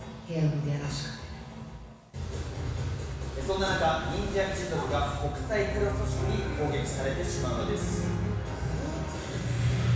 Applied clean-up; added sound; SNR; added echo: none; Wind; 10 dB; reverberation time 1.1 s.